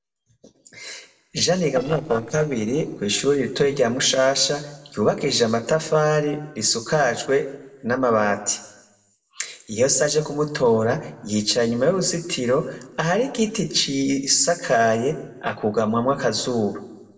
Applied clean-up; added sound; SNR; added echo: neural separator model SepFormer DNS4.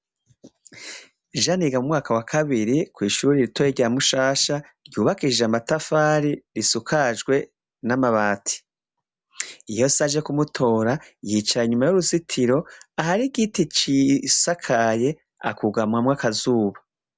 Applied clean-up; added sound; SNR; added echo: none; none; none; none.